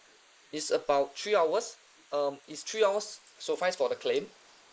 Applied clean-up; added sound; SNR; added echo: neural mask model Resemble Enhance denoiser.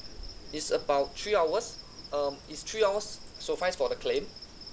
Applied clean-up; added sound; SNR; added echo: none; Insect; 13 dB; none.